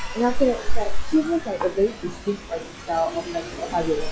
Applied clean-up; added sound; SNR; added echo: classical method log-MMSE.